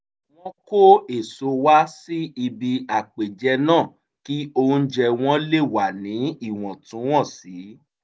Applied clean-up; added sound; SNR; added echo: none; none; none; none.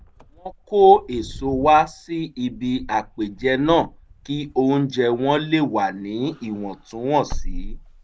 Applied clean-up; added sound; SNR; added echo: none; Wind / Car; 14 dB; none.